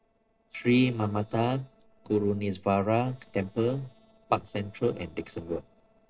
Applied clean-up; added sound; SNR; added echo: neural separator model SepFormer DNS4.